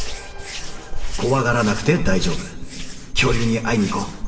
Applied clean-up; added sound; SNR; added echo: none; Hands; 2 dB; reverberation time 2.2 s.